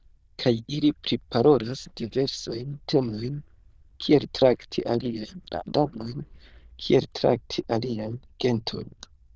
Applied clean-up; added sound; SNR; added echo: neural diffusion model UNIVERSE++.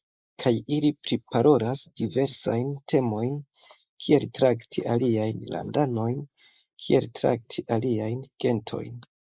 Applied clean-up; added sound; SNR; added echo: neural mask model Resemble Enhance denoiser.